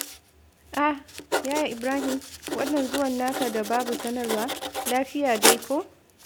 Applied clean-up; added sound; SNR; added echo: none; Writing; 3 dB; none.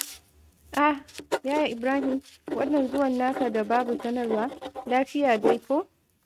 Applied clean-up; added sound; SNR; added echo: neural mask model RNNoise.